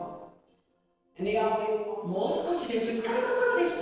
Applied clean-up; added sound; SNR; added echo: neural separator model SepFormer DNS4.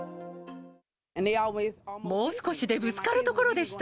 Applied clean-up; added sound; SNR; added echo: none; none; none; none.